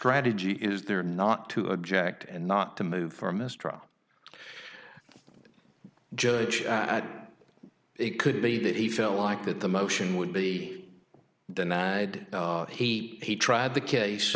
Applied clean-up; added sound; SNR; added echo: none; none; none; none.